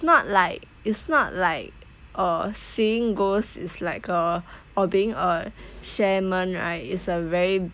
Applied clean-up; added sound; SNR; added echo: none; none; none; none.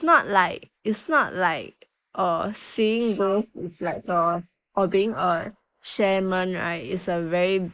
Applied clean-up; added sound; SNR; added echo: neural mask model Resemble Enhance denoiser.